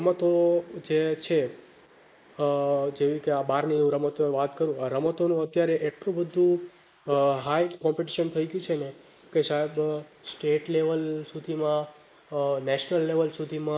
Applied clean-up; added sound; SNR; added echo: neural mask model Resemble Enhance denoiser.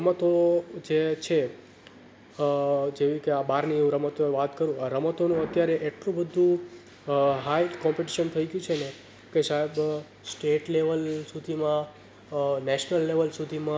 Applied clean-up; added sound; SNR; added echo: none; none; none; none.